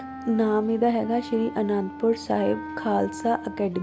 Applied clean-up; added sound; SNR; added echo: none; Wind instrument, woodwind instrument; 13 dB; none.